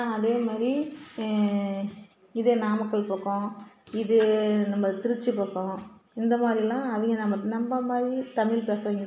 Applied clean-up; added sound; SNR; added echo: none; none; none; none.